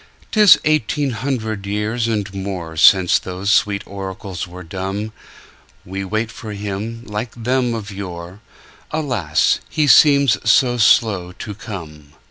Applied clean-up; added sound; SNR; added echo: none; none; none; none.